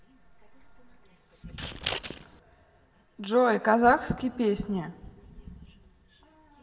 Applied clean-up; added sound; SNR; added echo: none; Scissors; 5 dB; reverberation time 1.8 s.